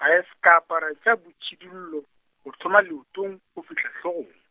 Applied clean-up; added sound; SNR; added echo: none; none; none; none.